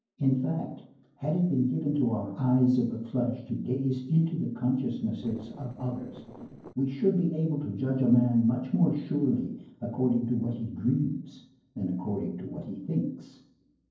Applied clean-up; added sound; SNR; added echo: neural separator model SepFormer DNS4.